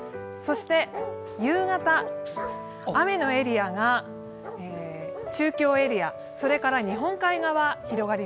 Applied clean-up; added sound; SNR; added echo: none; Bark; 15 dB; none.